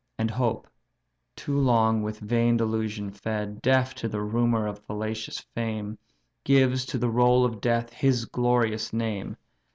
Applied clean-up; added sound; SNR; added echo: none; none; none; none.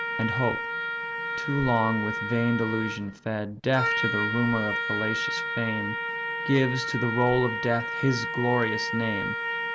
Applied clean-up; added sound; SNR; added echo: none; Trumpet; 2 dB; none.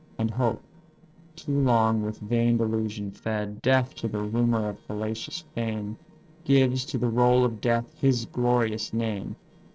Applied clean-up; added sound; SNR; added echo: neural separator model SepFormer DNS4.